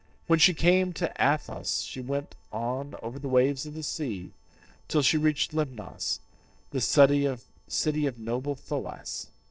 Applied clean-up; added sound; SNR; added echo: neural separator model SepFormer DNS4.